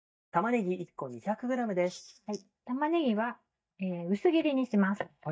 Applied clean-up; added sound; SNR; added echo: neural mask model DeepFilterNet 3.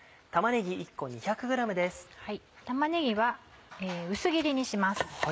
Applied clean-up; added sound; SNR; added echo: none; none; none; none.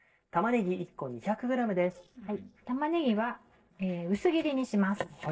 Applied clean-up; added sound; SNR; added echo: neural separator model SepFormer DNS4.